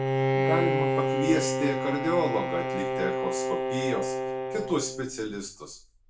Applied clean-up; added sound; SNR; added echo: none; Bowed string instrument; -2 dB; reverberation time 0.3 s.